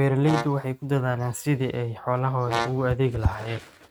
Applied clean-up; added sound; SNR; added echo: neural mask model RNNoise.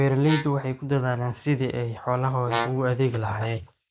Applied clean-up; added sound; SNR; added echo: neural mask model Resemble Enhance denoiser.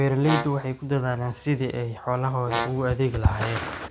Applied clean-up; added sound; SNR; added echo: none; Brass instrument; 8 dB; none.